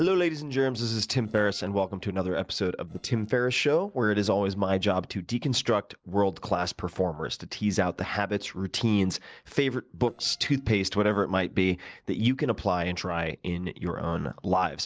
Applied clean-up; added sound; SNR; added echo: neural separator model SepFormer DNS4.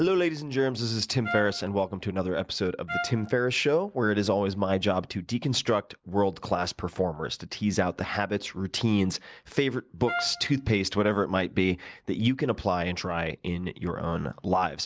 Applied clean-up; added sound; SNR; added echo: none; Trumpet; 10 dB; none.